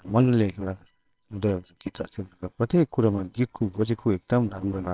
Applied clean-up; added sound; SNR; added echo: neural separator model SepFormer WHAMR!.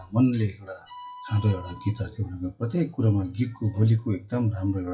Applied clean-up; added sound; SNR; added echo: classical method WPE with log-MMSE.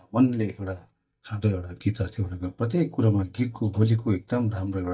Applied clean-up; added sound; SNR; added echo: neural mask model DeepFilterNet 3.